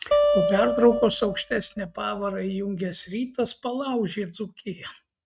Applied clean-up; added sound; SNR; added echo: neural mask model RNNoise.